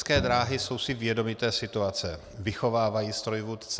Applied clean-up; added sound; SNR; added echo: none; Bowed string instrument; 9 dB; none.